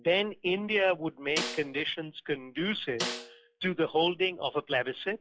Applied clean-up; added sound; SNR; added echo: classical method log-MMSE.